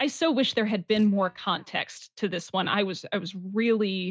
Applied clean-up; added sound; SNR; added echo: neural mask model DeepFilterNet 3.